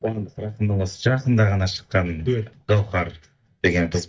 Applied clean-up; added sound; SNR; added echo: neural mask model DeepFilterNet 3.